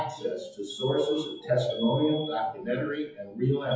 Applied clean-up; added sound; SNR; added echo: classical method WPE with log-MMSE.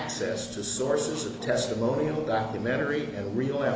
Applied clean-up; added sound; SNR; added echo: none; none; none; none.